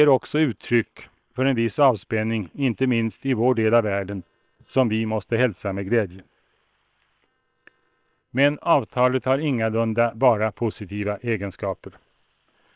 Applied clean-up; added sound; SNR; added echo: neural separator model SepFormer WHAM!.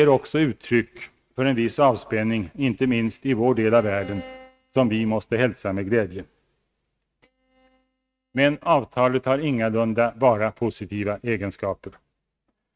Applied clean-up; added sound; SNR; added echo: neural mask model RNNoise.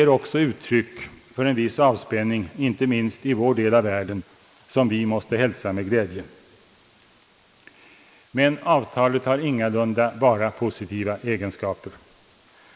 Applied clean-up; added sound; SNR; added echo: neural mask model Resemble Enhance denoiser.